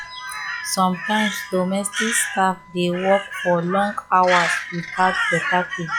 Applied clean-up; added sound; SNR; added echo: classical method log-MMSE.